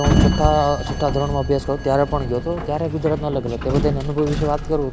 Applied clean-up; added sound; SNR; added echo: none; Sliding door; 2 dB; none.